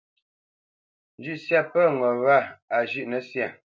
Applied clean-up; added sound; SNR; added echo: none; none; none; none.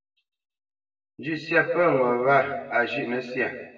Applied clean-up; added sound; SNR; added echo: none; none; none; reverberation time 1.1 s.